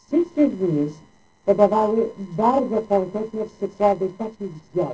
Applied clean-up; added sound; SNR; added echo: neural separator model SepFormer DNS4.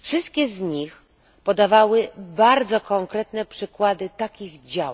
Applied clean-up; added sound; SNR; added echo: none; none; none; none.